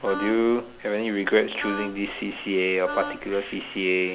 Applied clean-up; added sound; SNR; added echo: none; Wind instrument, woodwind instrument; 11 dB; none.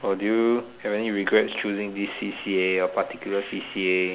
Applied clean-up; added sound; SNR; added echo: none; none; none; none.